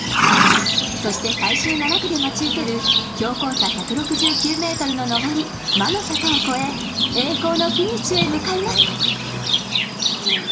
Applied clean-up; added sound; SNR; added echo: none; Livestock, farm animals, working animals; -3 dB; reverberation time 2.3 s.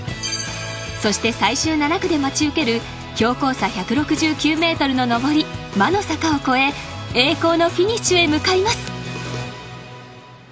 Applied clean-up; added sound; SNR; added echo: none; none; none; none.